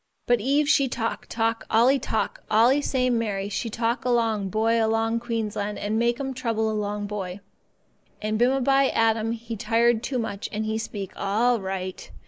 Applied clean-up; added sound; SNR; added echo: neural mask model Resemble Enhance denoiser.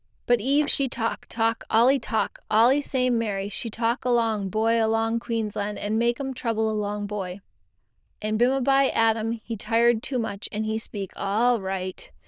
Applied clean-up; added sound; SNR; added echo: neural diffusion model UNIVERSE++.